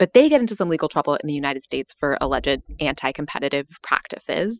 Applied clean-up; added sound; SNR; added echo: classical method spectral subtraction.